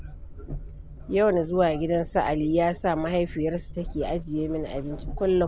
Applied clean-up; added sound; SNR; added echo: none; Train; 12 dB; none.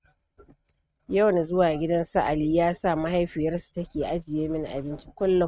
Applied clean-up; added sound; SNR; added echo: neural mask model RNNoise.